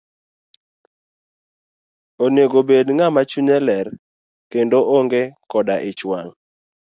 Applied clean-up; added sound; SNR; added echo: none; none; none; none.